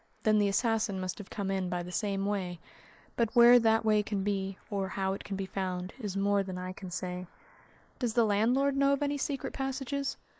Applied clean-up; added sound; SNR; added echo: neural mask model Resemble Enhance denoiser.